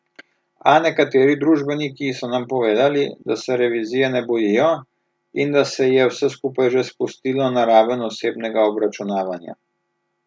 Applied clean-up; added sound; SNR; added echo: none; none; none; none.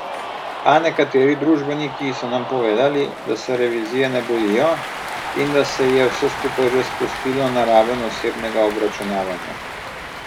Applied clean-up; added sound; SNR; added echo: none; Cheering; 9 dB; none.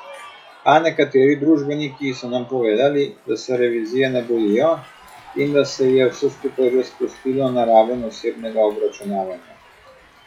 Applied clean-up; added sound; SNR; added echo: classical method log-MMSE.